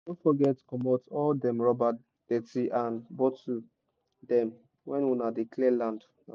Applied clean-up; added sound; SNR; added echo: none; none; none; none.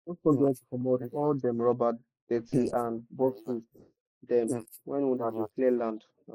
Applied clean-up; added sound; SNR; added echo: neural mask model Resemble Enhance denoiser.